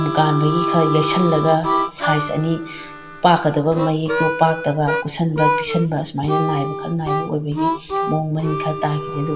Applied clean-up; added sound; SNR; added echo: none; Harmonica; 4 dB; reverberation time 1.8 s.